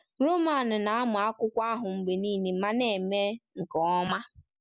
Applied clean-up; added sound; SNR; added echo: none; none; none; none.